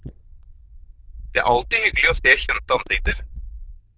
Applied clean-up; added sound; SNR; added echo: neural diffusion model UNIVERSE++.